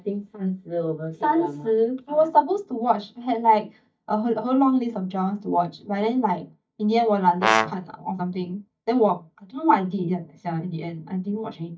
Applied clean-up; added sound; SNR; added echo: neural mask model DeepFilterNet 3.